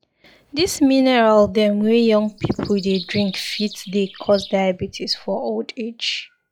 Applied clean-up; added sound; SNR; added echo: classical method log-MMSE.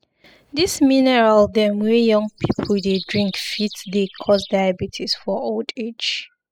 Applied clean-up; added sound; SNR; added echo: classical method spectral subtraction.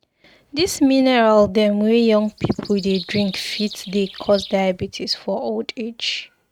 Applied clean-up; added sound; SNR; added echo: neural mask model RNNoise.